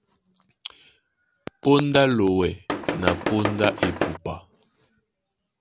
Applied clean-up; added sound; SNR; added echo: none; Tools; 1 dB; none.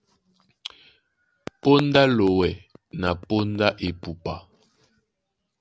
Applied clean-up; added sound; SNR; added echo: none; none; none; none.